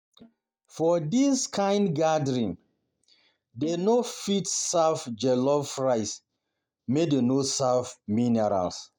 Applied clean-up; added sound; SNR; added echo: neural mask model DeepFilterNet 3.